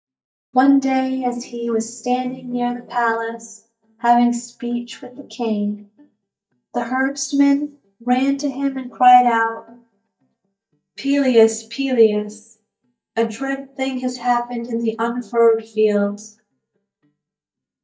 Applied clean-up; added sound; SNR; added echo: neural mask model DeepFilterNet 3.